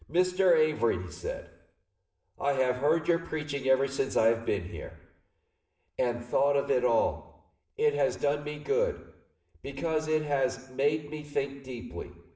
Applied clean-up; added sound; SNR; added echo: none; none; none; reverberation time 0.8 s.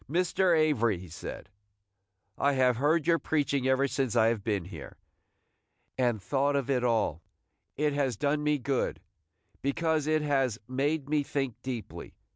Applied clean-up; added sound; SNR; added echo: none; none; none; none.